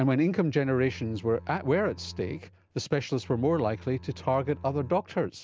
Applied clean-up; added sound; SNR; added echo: none; Bowed string instrument; 18 dB; none.